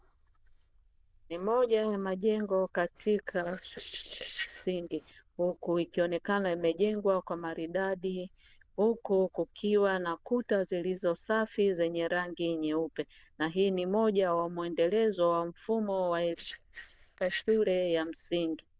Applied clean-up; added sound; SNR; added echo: neural diffusion model UNIVERSE++.